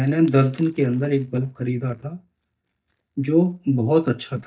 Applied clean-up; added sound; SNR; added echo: neural mask model DeepFilterNet 3.